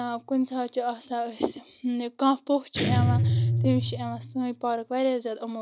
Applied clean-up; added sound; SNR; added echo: none; Guitar; 1 dB; none.